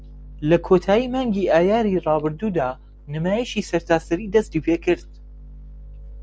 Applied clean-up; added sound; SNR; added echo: none; none; none; none.